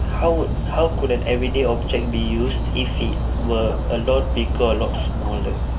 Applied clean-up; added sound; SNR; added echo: none; Dog; -1 dB; reverberation time 0.2 s.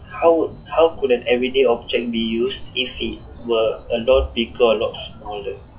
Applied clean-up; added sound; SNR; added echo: classical method WPE with log-MMSE.